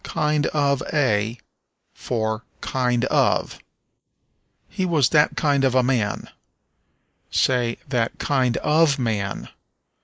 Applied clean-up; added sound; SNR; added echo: neural mask model Resemble Enhance denoiser.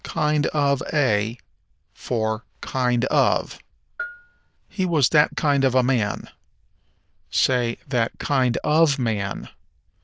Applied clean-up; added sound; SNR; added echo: neural diffusion model UNIVERSE++.